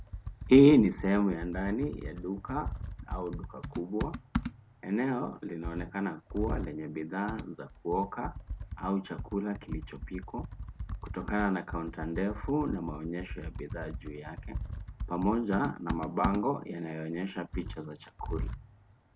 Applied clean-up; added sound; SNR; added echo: none; Computer keyboard; 9 dB; none.